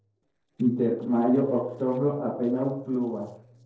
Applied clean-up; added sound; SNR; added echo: neural separator model SepFormer DNS4.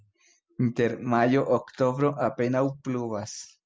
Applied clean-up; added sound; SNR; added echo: none; none; none; none.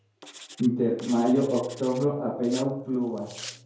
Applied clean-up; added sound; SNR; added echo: none; Writing; 19 dB; reverberation time 2.3 s.